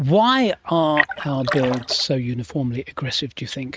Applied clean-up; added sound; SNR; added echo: neural mask model RNNoise.